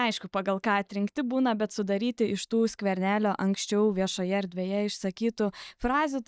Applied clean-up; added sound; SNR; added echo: neural mask model DeepFilterNet 3.